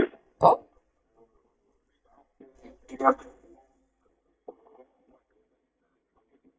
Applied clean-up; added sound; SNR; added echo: neural mask model DeepFilterNet 3.